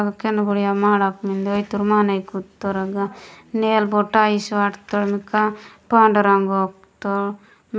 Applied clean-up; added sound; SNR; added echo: none; none; none; none.